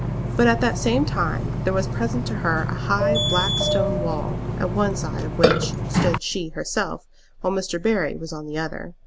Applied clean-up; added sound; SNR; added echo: none; Burping, eructation; 0 dB; none.